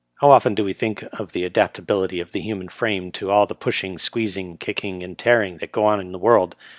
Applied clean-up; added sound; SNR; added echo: none; none; none; none.